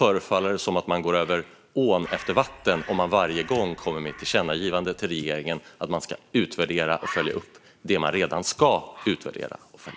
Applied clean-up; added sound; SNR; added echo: none; Bird + Crow; 19 dB; none.